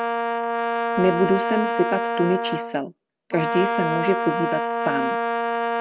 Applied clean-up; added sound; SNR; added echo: none; Brass instrument; -1 dB; none.